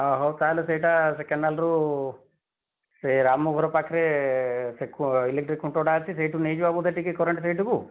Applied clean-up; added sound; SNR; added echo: none; none; none; none.